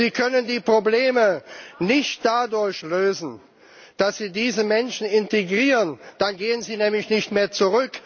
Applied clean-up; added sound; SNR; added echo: none; none; none; none.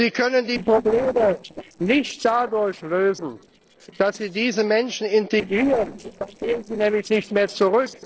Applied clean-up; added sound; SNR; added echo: neural separator model SepFormer DNS4.